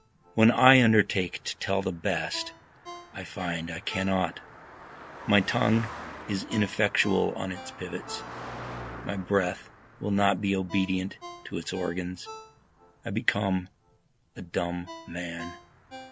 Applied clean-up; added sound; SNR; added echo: none; Car passing by + Ringtone; 16 dB; none.